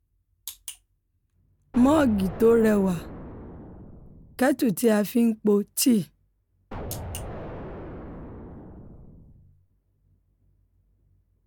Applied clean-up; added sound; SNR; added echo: none; Explosion; 11 dB; none.